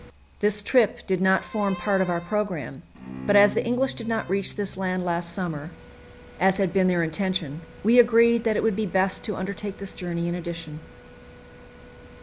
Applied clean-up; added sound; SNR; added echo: none; Bowed string instrument; 13 dB; none.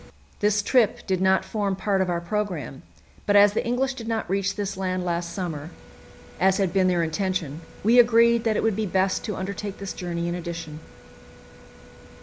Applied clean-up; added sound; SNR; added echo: none; none; none; none.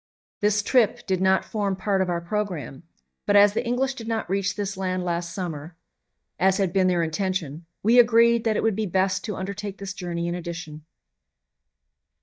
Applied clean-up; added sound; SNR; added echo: neural mask model DeepFilterNet 3.